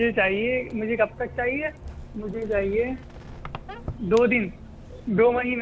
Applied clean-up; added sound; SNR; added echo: none; Bus + Squeak; 14 dB; none.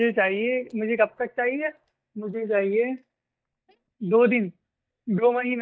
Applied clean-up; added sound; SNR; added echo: neural mask model DeepFilterNet 3.